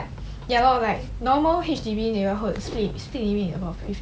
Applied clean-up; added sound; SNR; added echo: none; none; none; none.